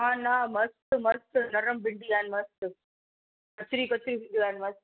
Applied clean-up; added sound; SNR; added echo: none; none; none; none.